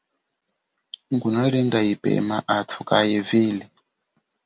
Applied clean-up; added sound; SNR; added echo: none; none; none; none.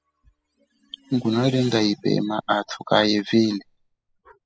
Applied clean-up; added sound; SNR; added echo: classical method spectral subtraction.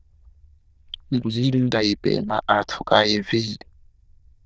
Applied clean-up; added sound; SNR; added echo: neural diffusion model UNIVERSE++.